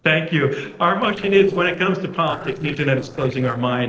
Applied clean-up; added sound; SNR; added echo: neural separator model SepFormer DNS4.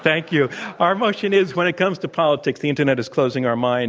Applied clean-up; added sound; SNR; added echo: none; none; none; none.